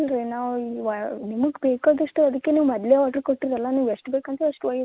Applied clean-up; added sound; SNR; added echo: none; none; none; none.